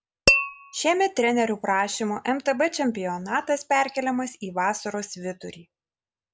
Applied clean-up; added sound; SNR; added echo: none; Tap / Glass; 0 dB; none.